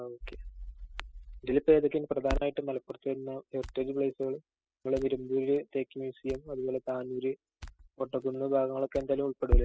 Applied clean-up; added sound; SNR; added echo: classical method spectral subtraction.